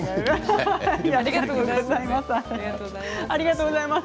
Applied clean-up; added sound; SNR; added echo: none; none; none; none.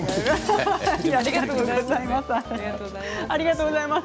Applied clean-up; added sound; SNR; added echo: none; Shatter; 17 dB; none.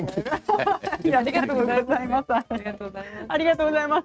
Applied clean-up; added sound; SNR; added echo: neural mask model RNNoise.